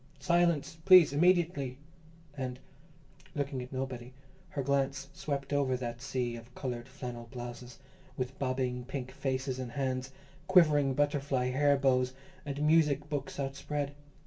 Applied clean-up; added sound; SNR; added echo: none; none; none; reverberation time 0.2 s.